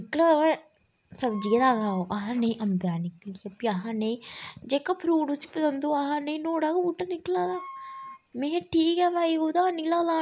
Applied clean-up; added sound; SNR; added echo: none; Wind instrument, woodwind instrument; 17 dB; none.